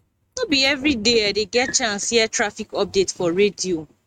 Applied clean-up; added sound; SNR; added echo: neural mask model RNNoise.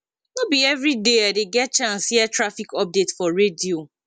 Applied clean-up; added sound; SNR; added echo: none; none; none; none.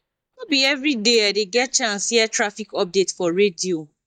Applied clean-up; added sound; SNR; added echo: neural mask model DeepFilterNet 3.